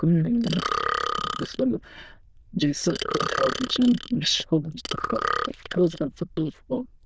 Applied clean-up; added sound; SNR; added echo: neural diffusion model UNIVERSE++.